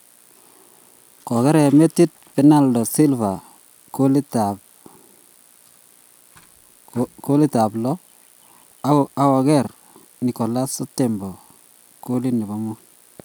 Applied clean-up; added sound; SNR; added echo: none; none; none; none.